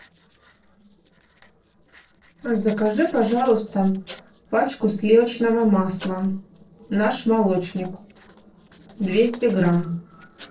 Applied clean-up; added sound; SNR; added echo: neural separator model SepFormer DNS4.